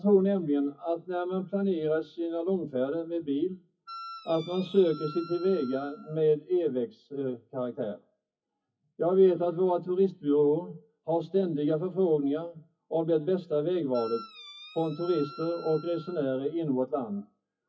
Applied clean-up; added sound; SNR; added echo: classical method WPE with log-MMSE.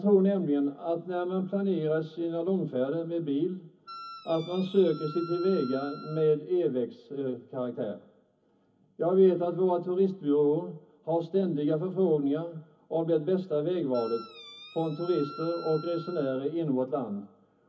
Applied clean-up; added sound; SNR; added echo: none; Wind instrument, woodwind instrument; 16 dB; reverberation time 0.3 s.